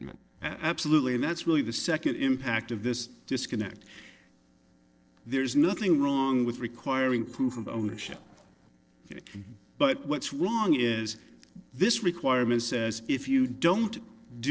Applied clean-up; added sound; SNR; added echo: neural separator model SepFormer DNS4.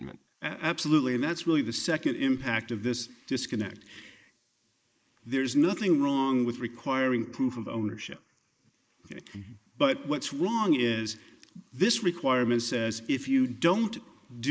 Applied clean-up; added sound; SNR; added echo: neural mask model Resemble Enhance denoiser.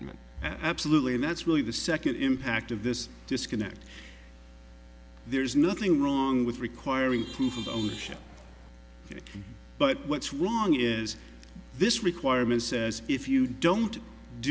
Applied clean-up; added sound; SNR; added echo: none; Traffic noise, roadway noise / Vehicle horn, car horn, honking; 15 dB; none.